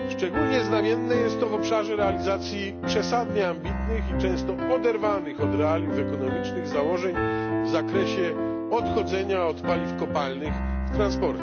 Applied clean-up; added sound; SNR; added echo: none; Piano; 0 dB; none.